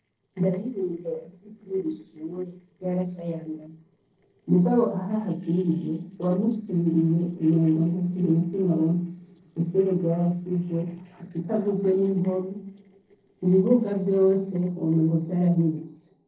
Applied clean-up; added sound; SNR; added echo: neural separator model SepFormer DNS4.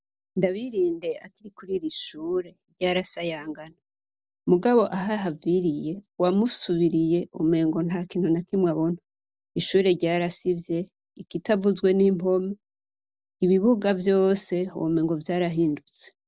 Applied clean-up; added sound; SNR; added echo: none; none; none; none.